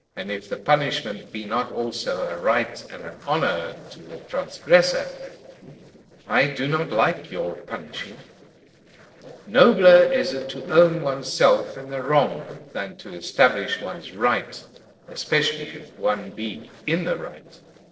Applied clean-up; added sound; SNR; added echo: neural separator model SepFormer DNS4.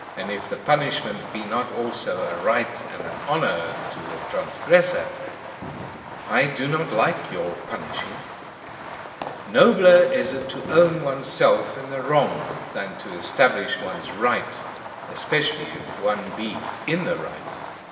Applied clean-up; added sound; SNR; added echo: none; Fireworks; 12 dB; reverberation time 2.9 s.